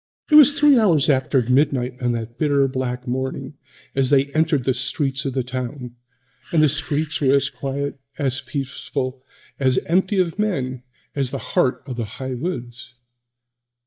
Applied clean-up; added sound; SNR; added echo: neural mask model DeepFilterNet 3.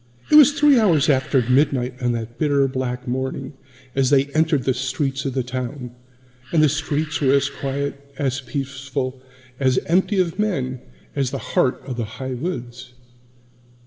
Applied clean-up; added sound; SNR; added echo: none; Animal; 19 dB; reverberation time 1.1 s.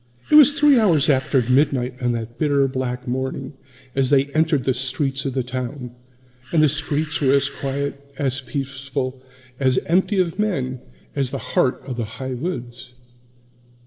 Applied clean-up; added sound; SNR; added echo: neural separator model SepFormer DNS4.